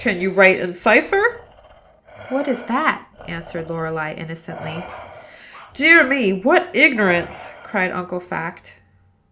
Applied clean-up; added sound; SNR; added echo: none; Respiratory sounds + Bark; 20 dB; none.